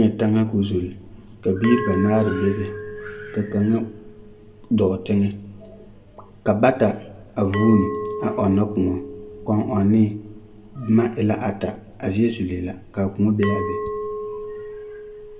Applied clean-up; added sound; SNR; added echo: none; Glass; 11 dB; reverberation time 1.1 s.